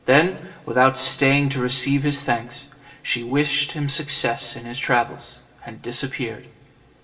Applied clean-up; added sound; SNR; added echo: none; none; none; reverberation time 1.4 s.